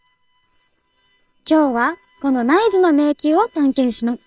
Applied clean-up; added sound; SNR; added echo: neural separator model SepFormer WHAM!.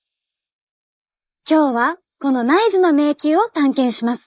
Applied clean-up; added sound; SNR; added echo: neural mask model Resemble Enhance denoiser.